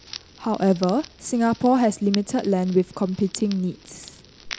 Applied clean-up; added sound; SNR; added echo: none; Crackle; 18 dB; none.